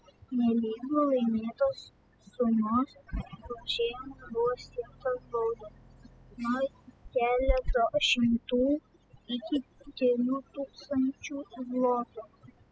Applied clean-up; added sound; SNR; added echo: classical method spectral subtraction.